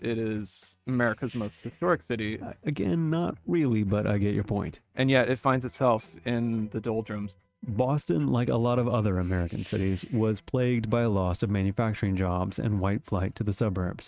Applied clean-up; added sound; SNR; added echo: neural mask model RNNoise.